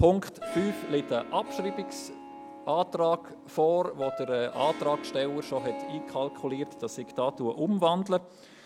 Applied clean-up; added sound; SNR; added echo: none; Harp + Keyboard (musical); 12 dB; none.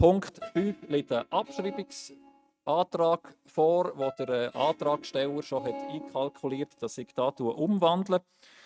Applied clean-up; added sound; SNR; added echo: neural mask model RNNoise.